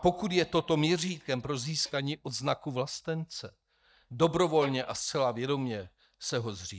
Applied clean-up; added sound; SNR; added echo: neural mask model DeepFilterNet 3.